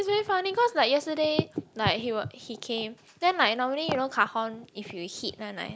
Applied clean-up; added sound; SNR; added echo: none; none; none; none.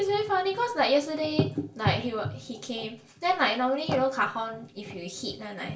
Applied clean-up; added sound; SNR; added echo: none; none; none; reverberation time 0.3 s.